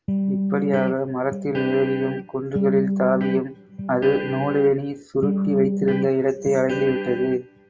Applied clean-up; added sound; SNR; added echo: none; Electric guitar; 4 dB; none.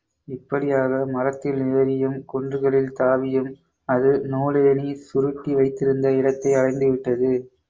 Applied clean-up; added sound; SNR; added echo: none; none; none; none.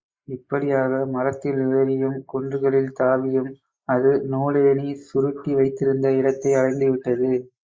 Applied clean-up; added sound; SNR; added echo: neural mask model Resemble Enhance denoiser.